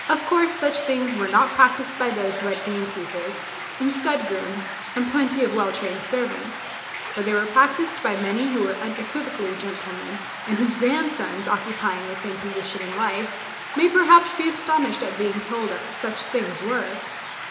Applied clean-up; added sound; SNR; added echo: none; Stream; 9 dB; reverberation time 0.8 s.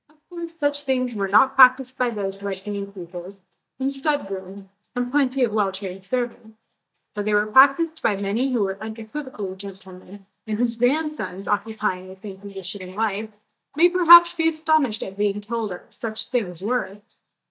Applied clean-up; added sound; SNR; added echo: neural mask model DeepFilterNet 3.